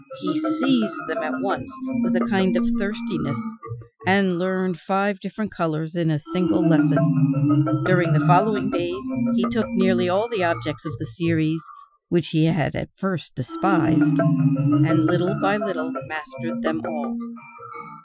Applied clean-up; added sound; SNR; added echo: classical method Wiener filter.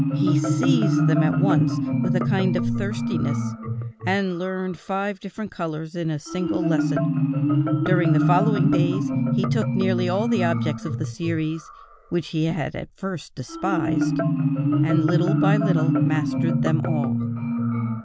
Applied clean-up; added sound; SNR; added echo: none; Marimba, xylophone; -4 dB; none.